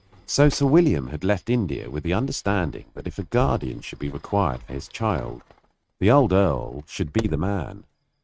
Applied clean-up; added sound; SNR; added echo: neural mask model RNNoise.